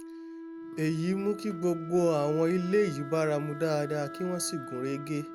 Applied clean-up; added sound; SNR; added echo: none; Wind instrument, woodwind instrument; 12 dB; none.